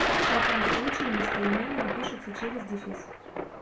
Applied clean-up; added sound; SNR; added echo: none; Thunder; -5 dB; reverberation time 0.3 s.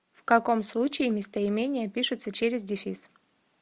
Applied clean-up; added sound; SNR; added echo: none; none; none; none.